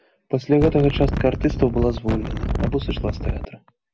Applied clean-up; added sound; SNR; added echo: none; Wind; 2 dB; none.